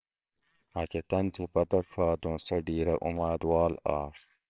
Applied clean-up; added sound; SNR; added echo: neural separator model SepFormer WHAMR!.